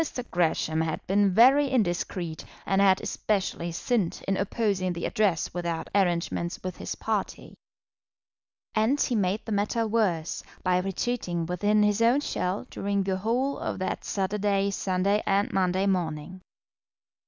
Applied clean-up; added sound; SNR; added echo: none; none; none; none.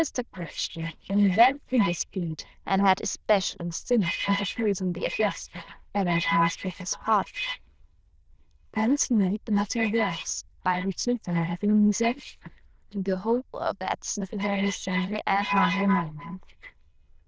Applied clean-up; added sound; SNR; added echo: neural diffusion model UNIVERSE++.